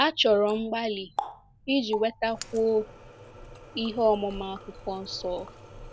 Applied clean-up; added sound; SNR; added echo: none; Water tap, faucet; 14 dB; none.